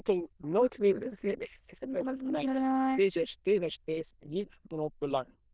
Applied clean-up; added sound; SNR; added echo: neural diffusion model UNIVERSE++.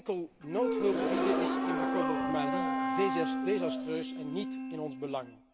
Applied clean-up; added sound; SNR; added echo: none; Gasp + Wind instrument, woodwind instrument; -3 dB; none.